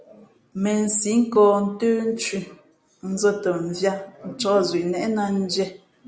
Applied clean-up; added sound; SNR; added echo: none; none; none; none.